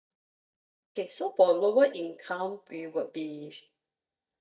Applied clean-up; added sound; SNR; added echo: neural mask model DeepFilterNet 3.